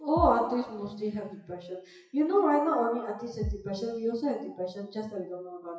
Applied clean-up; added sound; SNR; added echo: classical method WPE with log-MMSE.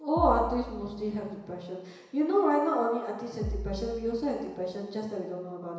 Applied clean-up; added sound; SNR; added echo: none; Bass drum; 9 dB; reverberation time 1.0 s.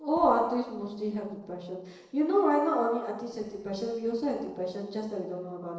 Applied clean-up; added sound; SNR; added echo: neural separator model SepFormer DNS4.